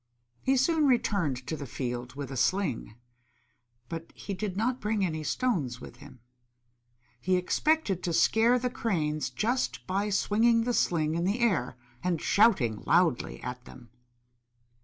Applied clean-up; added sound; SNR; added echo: none; none; none; none.